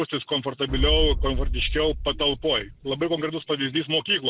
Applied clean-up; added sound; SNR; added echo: none; Boom; 2 dB; none.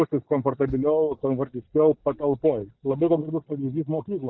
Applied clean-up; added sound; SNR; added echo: neural mask model DeepFilterNet 3.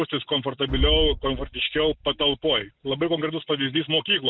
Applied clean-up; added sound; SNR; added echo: neural mask model RNNoise.